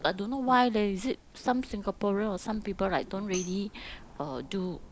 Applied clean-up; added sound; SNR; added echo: none; Tambourine + Bird; 17 dB; none.